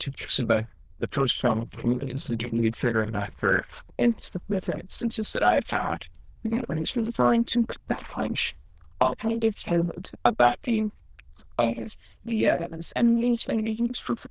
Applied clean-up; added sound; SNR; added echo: neural diffusion model UNIVERSE++.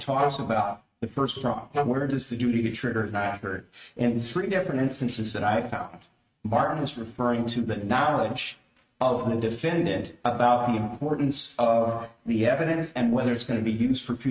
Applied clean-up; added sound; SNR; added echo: neural mask model RNNoise.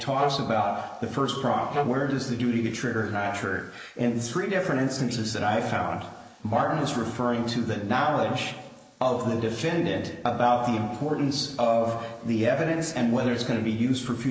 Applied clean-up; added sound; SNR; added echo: neural mask model Resemble Enhance denoiser.